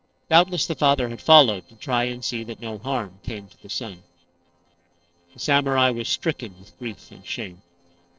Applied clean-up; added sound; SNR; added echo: neural separator model SepFormer DNS4.